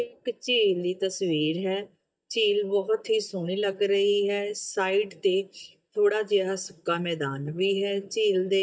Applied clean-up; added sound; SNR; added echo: neural mask model DeepFilterNet 3.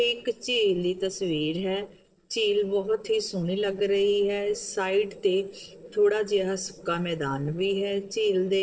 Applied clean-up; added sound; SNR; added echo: neural separator model SepFormer DNS4.